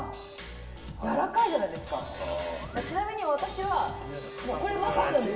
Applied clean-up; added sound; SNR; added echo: none; Wind instrument, woodwind instrument; 16 dB; reverberation time 1.4 s.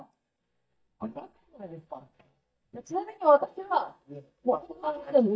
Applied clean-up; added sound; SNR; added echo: neural mask model DeepFilterNet 3.